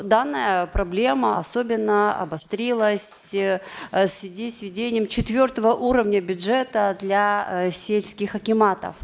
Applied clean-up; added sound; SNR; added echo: neural mask model Resemble Enhance denoiser.